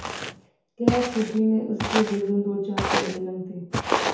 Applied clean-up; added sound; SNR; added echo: none; Walk, footsteps; 2 dB; reverberation time 0.7 s.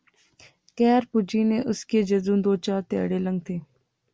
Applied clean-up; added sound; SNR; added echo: none; none; none; none.